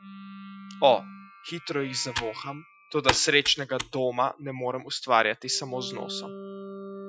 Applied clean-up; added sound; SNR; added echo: classical method Wiener filter.